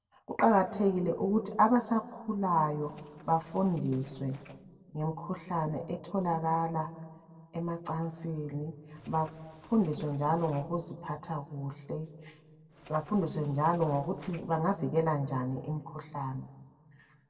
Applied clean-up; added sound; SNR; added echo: neural separator model SepFormer DNS4.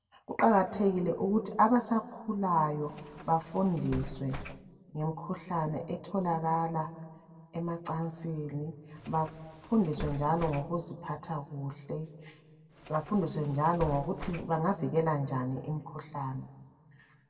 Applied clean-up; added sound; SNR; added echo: none; Bus; 12 dB; reverberation time 1.3 s.